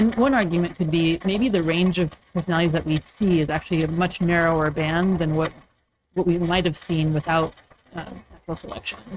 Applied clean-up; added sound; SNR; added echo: neural mask model RNNoise.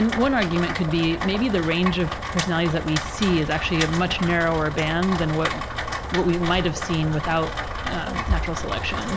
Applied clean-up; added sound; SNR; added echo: none; Rain; 5 dB; none.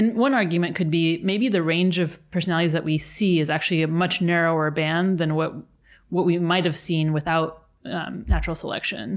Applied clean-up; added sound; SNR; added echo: none; none; none; none.